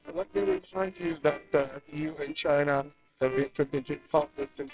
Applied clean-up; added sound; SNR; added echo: neural separator model SepFormer WHAMR!.